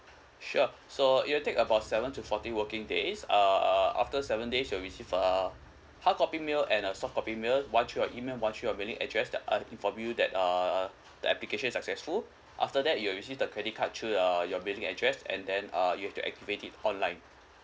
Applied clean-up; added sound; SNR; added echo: none; none; none; none.